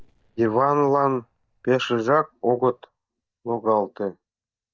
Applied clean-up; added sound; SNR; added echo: neural mask model DeepFilterNet 3.